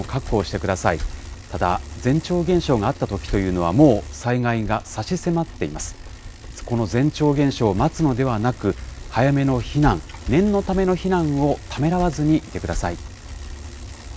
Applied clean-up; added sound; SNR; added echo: none; Bicycle; 12 dB; none.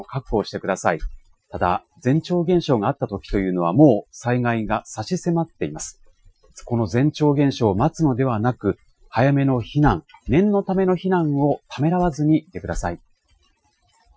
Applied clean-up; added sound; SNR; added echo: classical method Wiener filter.